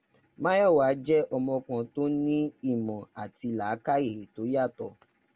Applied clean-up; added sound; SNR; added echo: none; none; none; none.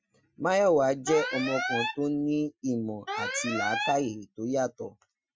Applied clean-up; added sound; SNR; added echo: classical method Wiener filter.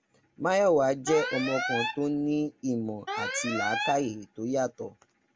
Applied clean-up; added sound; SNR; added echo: none; Alarm; 6 dB; none.